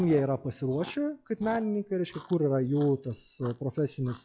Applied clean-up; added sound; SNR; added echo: classical method log-MMSE.